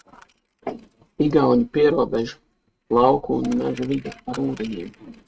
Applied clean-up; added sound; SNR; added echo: neural mask model RNNoise.